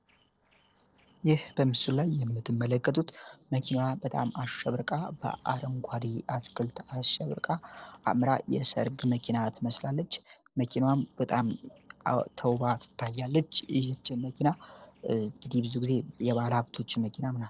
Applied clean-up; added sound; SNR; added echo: neural separator model SepFormer DNS4.